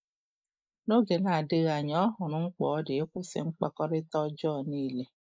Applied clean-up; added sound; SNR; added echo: neural mask model Resemble Enhance denoiser.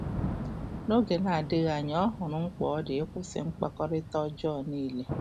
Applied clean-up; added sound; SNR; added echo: none; Thunder / Rain; 8 dB; none.